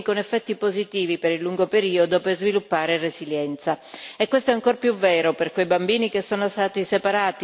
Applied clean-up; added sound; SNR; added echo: none; none; none; none.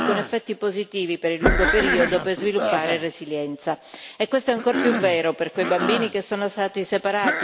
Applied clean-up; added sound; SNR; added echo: none; Knock + Cough; 3 dB; none.